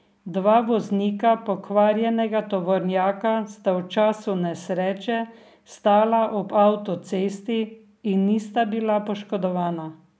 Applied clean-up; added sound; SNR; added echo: none; none; none; none.